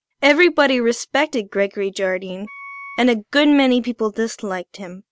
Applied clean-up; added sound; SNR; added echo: none; Wind instrument, woodwind instrument; 19 dB; none.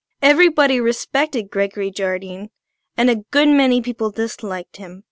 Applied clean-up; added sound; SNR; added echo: none; none; none; none.